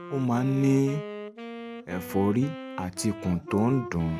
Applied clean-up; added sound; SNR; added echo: none; Wind instrument, woodwind instrument; 12 dB; none.